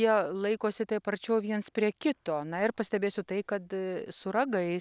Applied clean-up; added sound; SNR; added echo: none; none; none; none.